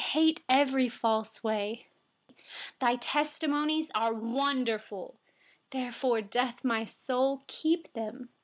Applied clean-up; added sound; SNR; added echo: none; none; none; none.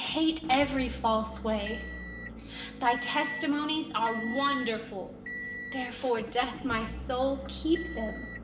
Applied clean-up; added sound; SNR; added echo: none; Motor vehicle (road) / Engine; 9 dB; reverberation time 0.9 s.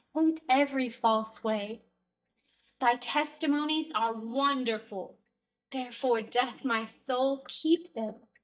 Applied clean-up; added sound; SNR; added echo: neural mask model DeepFilterNet 3.